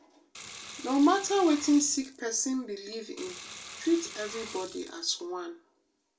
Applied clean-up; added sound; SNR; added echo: none; Sink (filling or washing) / Water; 15 dB; reverberation time 0.2 s.